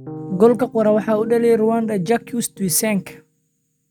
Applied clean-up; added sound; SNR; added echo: neural mask model RNNoise.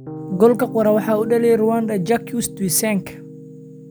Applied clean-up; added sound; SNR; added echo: none; Piano; 12 dB; none.